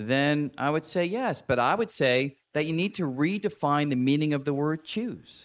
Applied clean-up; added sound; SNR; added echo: neural mask model Resemble Enhance denoiser.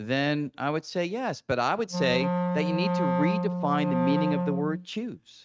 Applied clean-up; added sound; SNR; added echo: neural mask model RNNoise.